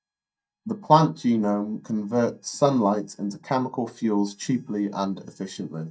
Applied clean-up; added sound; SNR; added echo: neural mask model DeepFilterNet 3.